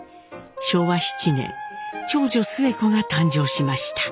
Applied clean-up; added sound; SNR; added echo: none; none; none; none.